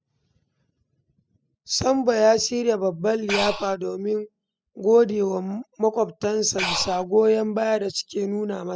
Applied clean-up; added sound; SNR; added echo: classical method spectral subtraction.